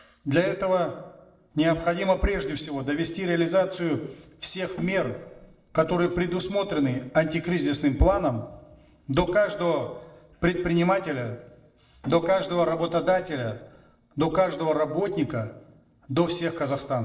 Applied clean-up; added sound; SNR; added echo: neural separator model SepFormer DNS4.